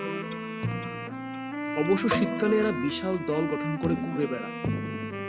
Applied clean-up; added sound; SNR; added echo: none; Keyboard (musical) + Wind instrument, woodwind instrument; 1 dB; none.